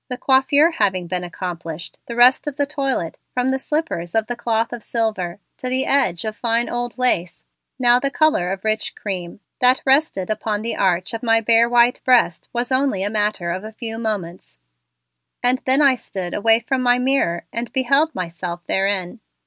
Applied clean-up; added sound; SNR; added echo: none; none; none; none.